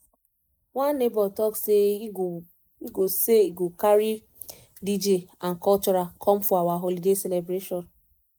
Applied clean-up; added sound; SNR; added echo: neural mask model Resemble Enhance denoiser.